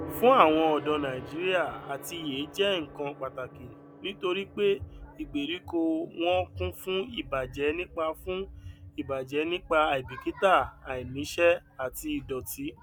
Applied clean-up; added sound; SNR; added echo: none; Gong; 18 dB; none.